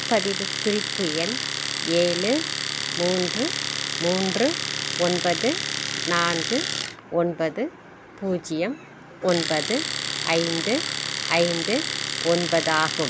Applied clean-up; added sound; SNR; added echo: none; Domestic sounds, home sounds; 3 dB; none.